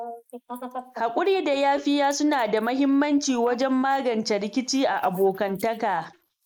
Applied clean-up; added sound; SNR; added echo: neural mask model Resemble Enhance denoiser.